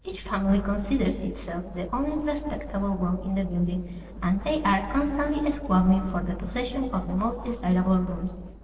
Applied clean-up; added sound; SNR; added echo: neural separator model SepFormer DNS4.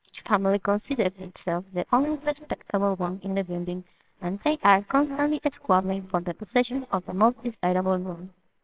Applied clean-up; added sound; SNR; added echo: neural separator model SepFormer WHAMR!.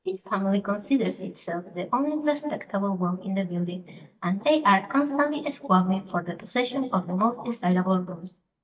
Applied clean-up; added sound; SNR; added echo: neural mask model DeepFilterNet 3.